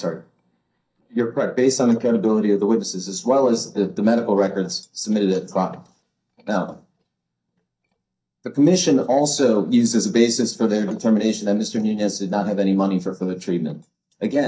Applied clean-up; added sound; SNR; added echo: neural mask model DeepFilterNet 3.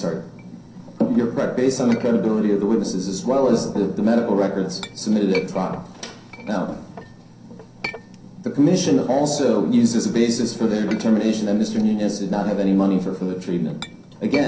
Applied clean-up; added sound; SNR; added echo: none; Chink, clink; 19 dB; reverberation time 0.6 s.